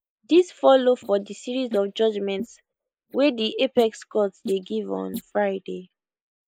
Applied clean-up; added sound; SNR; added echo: neural mask model Resemble Enhance denoiser.